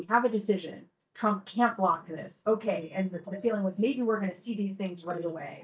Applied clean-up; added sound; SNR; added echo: neural mask model DeepFilterNet 3.